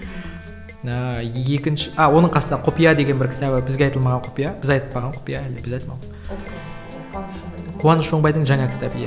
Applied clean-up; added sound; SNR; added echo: none; none; none; none.